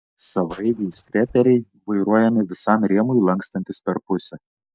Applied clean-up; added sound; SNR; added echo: neural mask model DeepFilterNet 3.